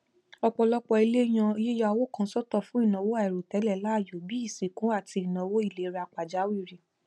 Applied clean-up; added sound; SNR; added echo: none; none; none; none.